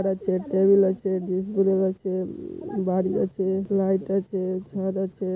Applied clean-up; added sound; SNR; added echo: none; none; none; none.